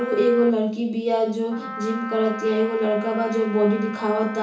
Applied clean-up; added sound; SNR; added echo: none; Wind instrument, woodwind instrument; 14 dB; reverberation time 0.8 s.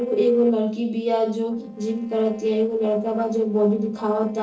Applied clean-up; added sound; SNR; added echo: neural separator model SepFormer DNS4.